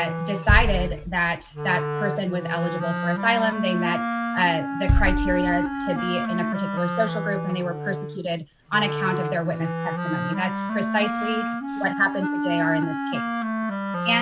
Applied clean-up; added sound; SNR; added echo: none; Bass drum + Wind instrument, woodwind instrument; 0 dB; none.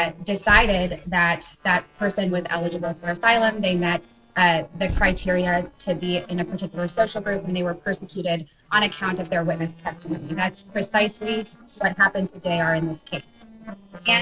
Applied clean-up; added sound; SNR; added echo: neural separator model SepFormer DNS4.